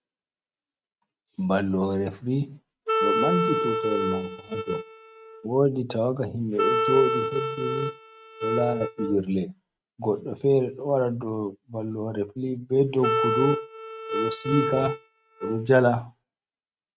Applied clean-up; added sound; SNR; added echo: neural mask model RNNoise.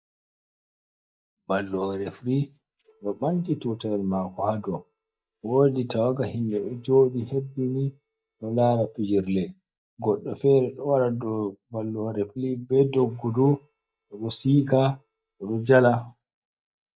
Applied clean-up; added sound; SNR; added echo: neural mask model DeepFilterNet 3.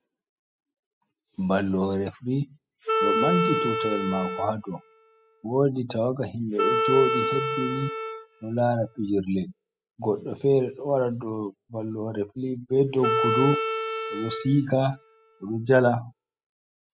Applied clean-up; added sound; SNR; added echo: classical method spectral subtraction.